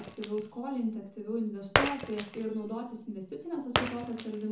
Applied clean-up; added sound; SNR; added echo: none; Shatter; -2 dB; reverberation time 0.6 s.